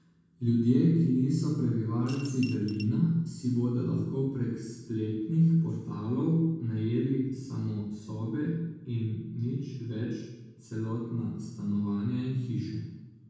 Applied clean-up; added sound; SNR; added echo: none; Coin (dropping) / Glass; 18 dB; reverberation time 1.1 s.